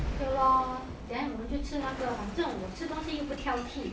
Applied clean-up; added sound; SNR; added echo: none; Explosion; 14 dB; none.